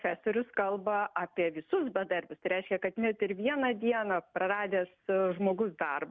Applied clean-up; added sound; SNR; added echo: none; none; none; none.